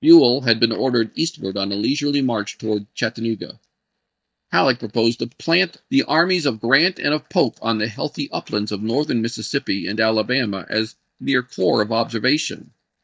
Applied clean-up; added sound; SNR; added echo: neural mask model DeepFilterNet 3.